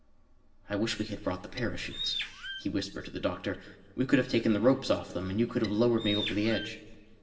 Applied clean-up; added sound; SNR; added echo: none; Bird; 9 dB; reverberation time 1.3 s.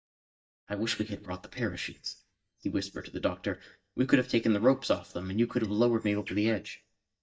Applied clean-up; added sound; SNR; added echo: neural mask model DeepFilterNet 3.